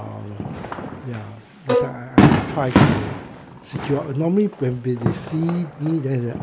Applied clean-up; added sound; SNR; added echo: none; Fireworks + Bowed string instrument; -3 dB; none.